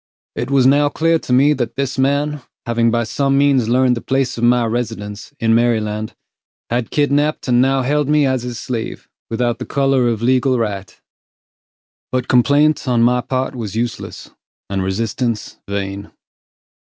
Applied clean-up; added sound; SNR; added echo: none; none; none; none.